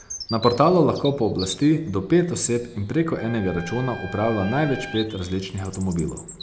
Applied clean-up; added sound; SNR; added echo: none; Bird vocalization, bird call, bird song + Trumpet; 15 dB; none.